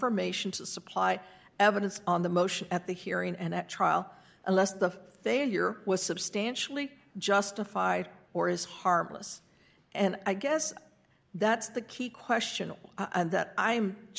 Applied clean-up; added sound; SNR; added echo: none; none; none; none.